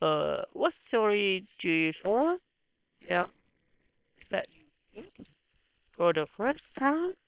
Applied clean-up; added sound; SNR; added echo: neural separator model SepFormer WHAM!.